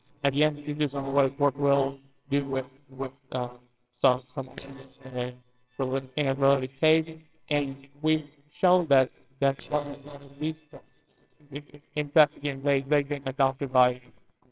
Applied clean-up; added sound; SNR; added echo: neural separator model SepFormer WHAMR!.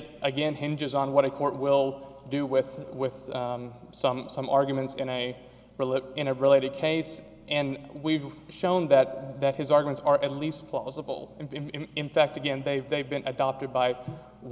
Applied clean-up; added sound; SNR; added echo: none; none; none; none.